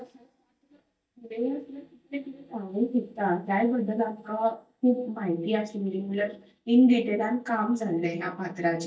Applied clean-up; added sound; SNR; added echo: neural mask model DeepFilterNet 3.